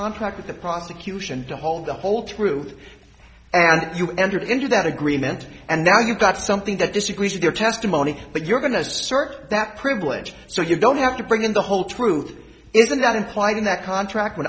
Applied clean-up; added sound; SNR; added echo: none; none; none; none.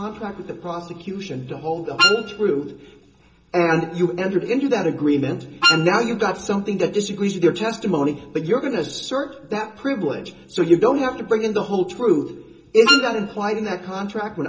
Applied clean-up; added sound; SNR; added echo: none; Wind instrument, woodwind instrument; -1 dB; reverberation time 0.2 s.